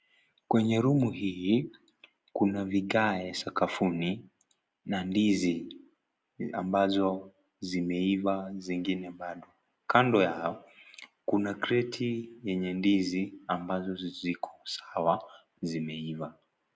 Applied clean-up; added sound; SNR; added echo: none; none; none; none.